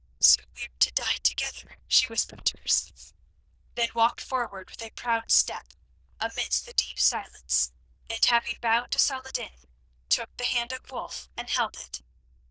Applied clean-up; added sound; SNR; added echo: neural diffusion model UNIVERSE++.